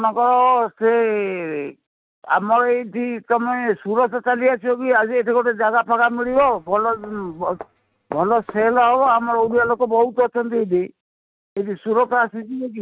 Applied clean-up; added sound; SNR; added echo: neural mask model RNNoise.